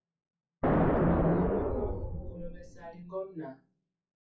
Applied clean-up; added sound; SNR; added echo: classical method WPE with log-MMSE.